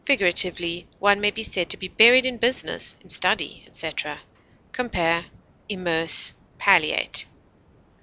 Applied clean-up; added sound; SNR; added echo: none; none; none; none.